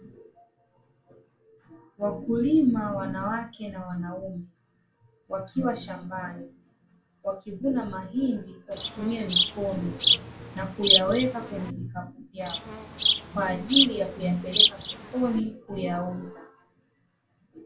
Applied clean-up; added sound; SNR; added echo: none; Insect; -4 dB; reverberation time 0.2 s.